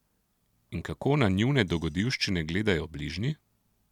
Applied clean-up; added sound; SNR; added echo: none; none; none; none.